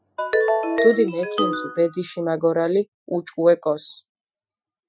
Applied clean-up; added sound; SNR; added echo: classical method Wiener filter.